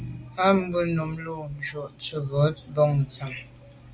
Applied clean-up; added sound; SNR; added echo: none; none; none; none.